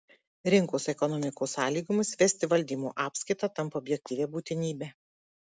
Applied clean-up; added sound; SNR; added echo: none; none; none; none.